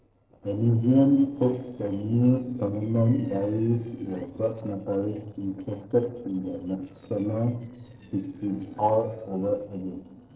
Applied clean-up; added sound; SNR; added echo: neural separator model SepFormer DNS4.